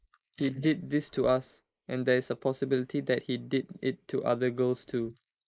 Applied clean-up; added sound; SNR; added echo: neural mask model Resemble Enhance denoiser.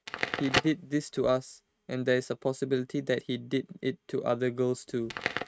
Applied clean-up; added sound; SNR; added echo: neural mask model RNNoise.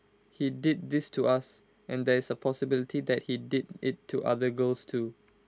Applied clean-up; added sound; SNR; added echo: none; none; none; none.